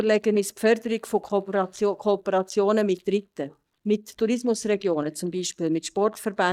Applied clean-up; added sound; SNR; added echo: neural mask model DeepFilterNet 3.